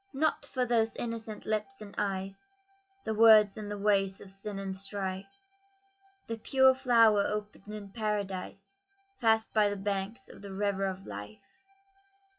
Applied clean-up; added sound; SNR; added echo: classical method log-MMSE.